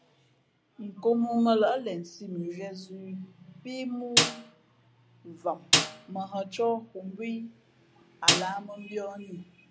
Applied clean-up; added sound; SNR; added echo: none; Snare drum; -4 dB; none.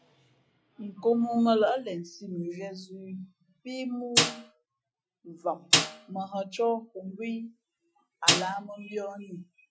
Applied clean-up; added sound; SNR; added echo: classical method Wiener filter.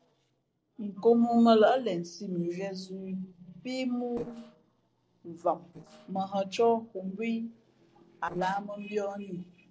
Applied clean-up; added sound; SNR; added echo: neural separator model SepFormer DNS4.